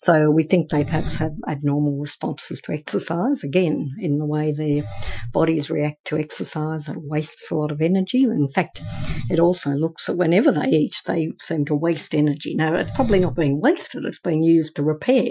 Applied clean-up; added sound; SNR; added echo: classical method Wiener filter.